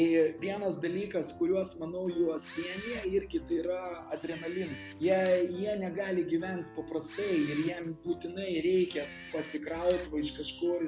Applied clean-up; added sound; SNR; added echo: none; Camera + Piano; 14 dB; none.